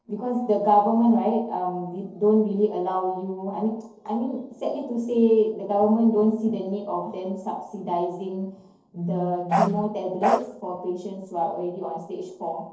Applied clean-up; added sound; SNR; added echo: neural separator model SepFormer DNS4.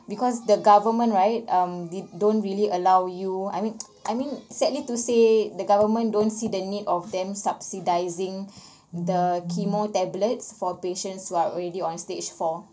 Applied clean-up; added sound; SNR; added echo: none; none; none; none.